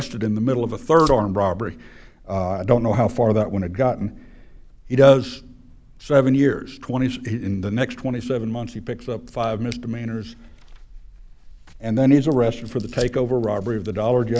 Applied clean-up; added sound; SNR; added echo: none; Fire; 19 dB; none.